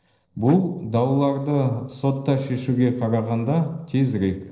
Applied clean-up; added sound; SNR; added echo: neural separator model SepFormer DNS4.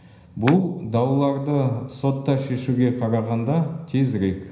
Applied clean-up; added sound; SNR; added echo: none; Clapping; 10 dB; reverberation time 0.9 s.